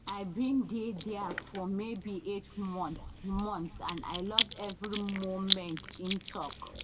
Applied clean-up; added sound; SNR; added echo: none; Chewing, mastication; 3 dB; reverberation time 1.2 s.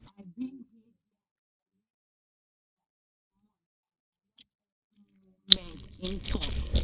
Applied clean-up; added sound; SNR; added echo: neural mask model DeepFilterNet 3.